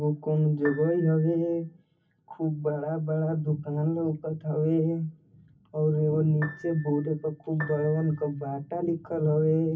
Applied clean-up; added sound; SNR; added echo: none; Piano; 16 dB; reverberation time 0.3 s.